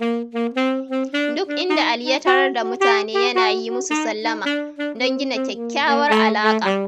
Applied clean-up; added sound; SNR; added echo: none; Wind instrument, woodwind instrument; -2 dB; none.